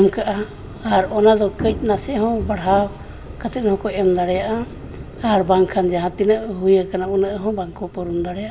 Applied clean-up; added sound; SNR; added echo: none; Thunder / Rain; 15 dB; reverberation time 1.0 s.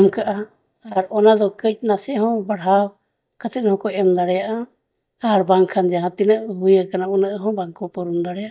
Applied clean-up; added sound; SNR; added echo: neural mask model DeepFilterNet 3.